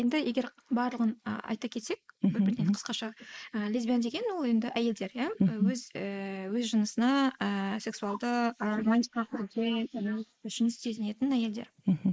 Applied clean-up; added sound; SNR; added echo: neural mask model Resemble Enhance denoiser.